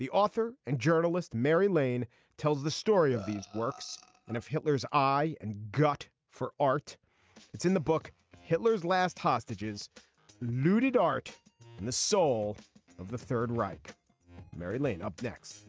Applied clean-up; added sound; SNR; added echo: neural mask model RNNoise.